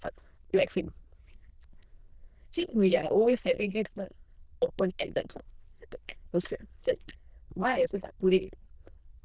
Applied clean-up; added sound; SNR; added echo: neural diffusion model UNIVERSE++.